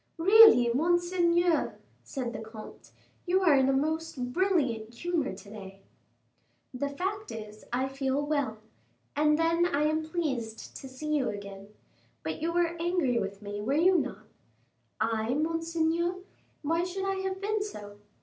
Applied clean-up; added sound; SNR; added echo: none; none; none; none.